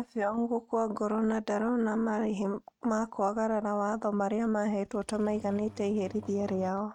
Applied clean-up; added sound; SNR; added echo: neural mask model RNNoise.